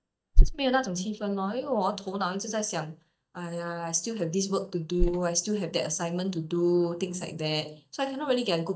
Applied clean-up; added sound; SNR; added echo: neural mask model DeepFilterNet 3.